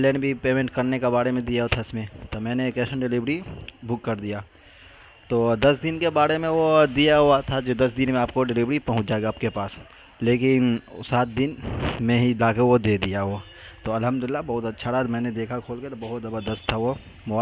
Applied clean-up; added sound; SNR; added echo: none; none; none; none.